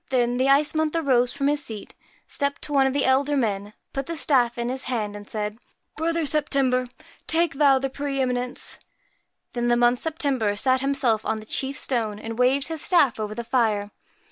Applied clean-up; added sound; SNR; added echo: none; none; none; none.